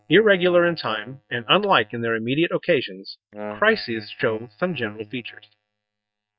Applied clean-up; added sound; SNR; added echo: neural mask model DeepFilterNet 3.